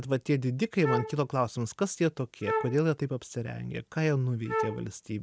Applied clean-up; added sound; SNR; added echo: none; Wind instrument, woodwind instrument; 4 dB; none.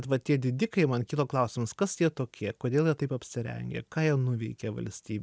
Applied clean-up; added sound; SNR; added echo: none; none; none; none.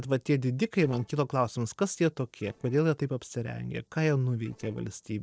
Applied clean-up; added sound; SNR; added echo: neural separator model SepFormer DNS4.